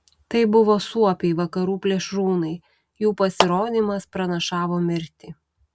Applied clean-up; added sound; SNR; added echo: none; Clapping; 5 dB; none.